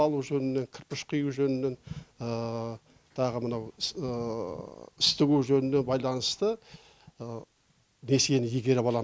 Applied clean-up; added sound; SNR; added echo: none; none; none; none.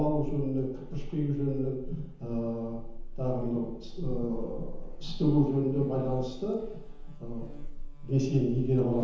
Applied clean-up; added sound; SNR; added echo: none; Buzz; 6 dB; reverberation time 0.9 s.